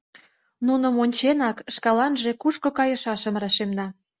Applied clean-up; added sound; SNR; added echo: none; none; none; none.